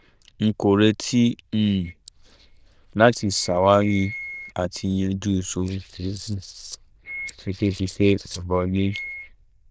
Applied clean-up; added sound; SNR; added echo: neural diffusion model UNIVERSE++.